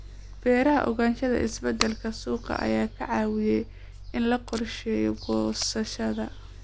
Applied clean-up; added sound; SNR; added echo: none; Packing tape, duct tape + Mechanical fan; 12 dB; none.